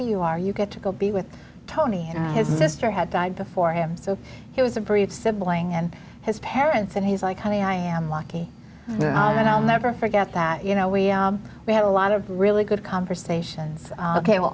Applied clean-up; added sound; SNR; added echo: none; none; none; none.